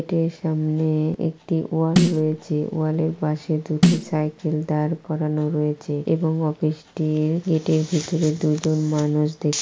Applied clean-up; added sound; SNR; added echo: none; Snare drum; 1 dB; none.